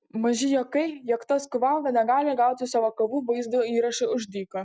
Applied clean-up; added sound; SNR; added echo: none; none; none; none.